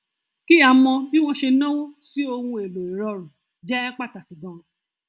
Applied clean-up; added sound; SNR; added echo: none; none; none; none.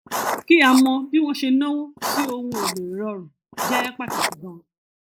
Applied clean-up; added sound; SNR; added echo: neural mask model Resemble Enhance denoiser.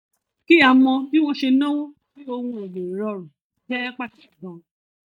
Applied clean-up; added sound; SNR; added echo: neural mask model DeepFilterNet 3.